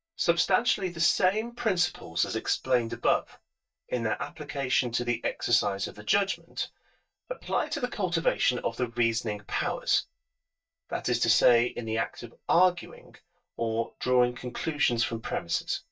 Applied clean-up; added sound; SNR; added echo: neural mask model DeepFilterNet 3.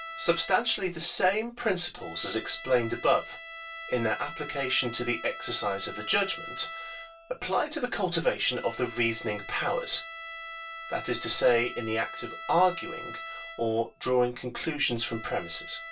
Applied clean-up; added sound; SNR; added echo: none; Bowed string instrument; 12 dB; reverberation time 0.2 s.